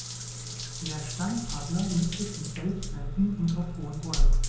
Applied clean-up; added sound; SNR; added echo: none; Drip / Trickle, dribble / Bathtub (filling or washing) / Water tap, faucet; -2 dB; reverberation time 0.6 s.